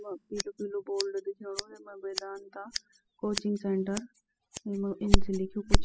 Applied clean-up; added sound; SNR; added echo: classical method spectral subtraction.